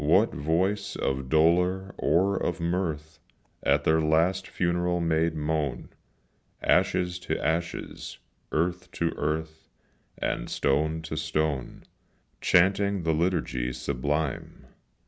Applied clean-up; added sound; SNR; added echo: none; none; none; none.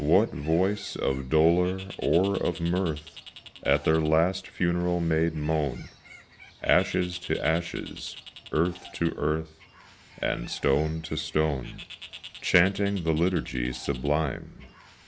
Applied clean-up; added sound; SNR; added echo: none; Bird; 19 dB; none.